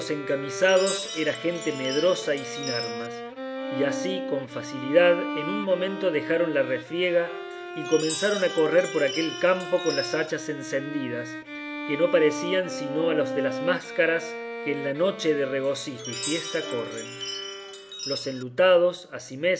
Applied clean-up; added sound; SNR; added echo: none; Chime + Bowed string instrument; 7 dB; none.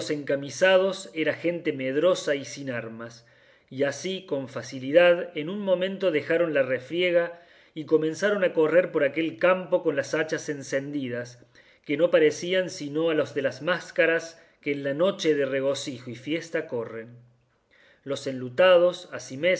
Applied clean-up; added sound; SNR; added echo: none; none; none; none.